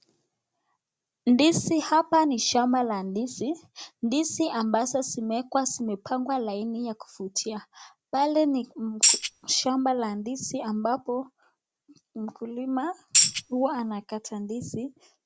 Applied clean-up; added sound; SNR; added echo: none; Tambourine; -4 dB; none.